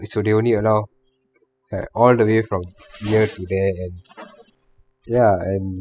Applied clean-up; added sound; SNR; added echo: classical method spectral subtraction.